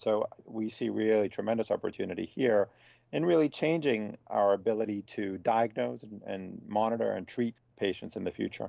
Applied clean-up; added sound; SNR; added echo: none; none; none; none.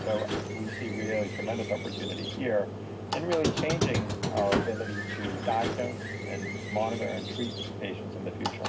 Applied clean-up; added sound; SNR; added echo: none; Squeak; 0 dB; reverberation time 0.4 s.